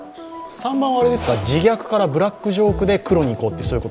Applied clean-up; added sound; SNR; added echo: none; none; none; none.